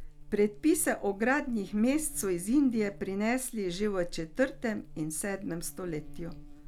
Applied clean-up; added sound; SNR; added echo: none; Buzz; 14 dB; none.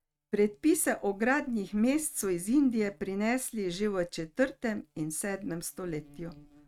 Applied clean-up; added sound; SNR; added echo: neural mask model RNNoise.